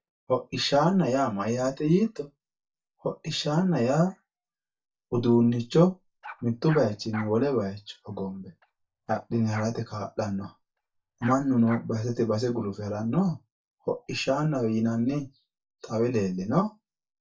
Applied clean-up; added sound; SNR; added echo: neural mask model DeepFilterNet 3.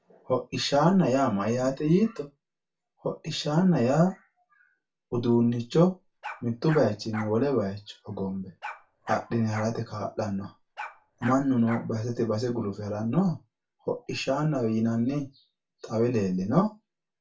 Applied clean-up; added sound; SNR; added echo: none; Bark; 14 dB; reverberation time 0.2 s.